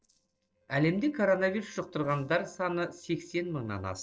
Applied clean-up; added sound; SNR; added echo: neural separator model SepFormer DNS4.